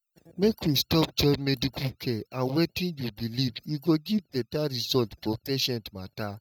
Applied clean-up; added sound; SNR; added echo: neural mask model DeepFilterNet 3.